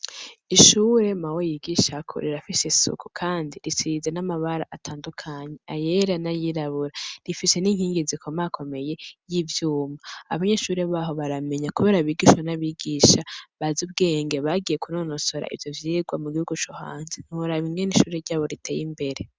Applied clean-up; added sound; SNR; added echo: none; none; none; none.